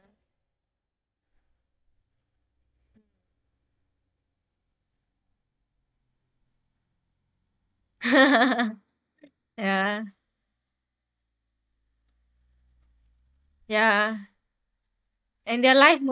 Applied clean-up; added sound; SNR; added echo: neural mask model DeepFilterNet 3.